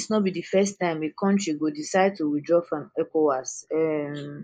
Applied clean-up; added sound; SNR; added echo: neural mask model Resemble Enhance denoiser.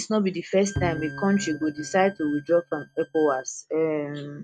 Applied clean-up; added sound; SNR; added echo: neural mask model RNNoise.